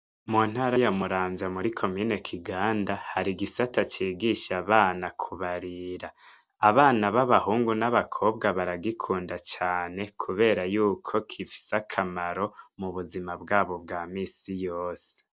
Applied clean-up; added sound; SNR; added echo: none; none; none; none.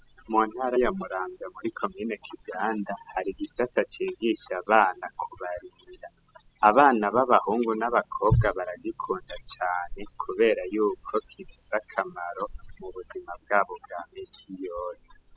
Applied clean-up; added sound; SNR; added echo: classical method spectral subtraction.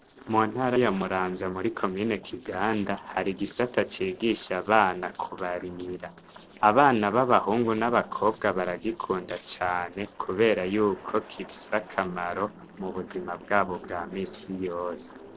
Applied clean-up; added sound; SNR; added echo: neural separator model SepFormer DNS4.